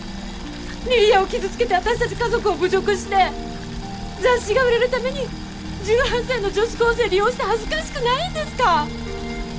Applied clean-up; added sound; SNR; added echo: none; Boiling; 13 dB; none.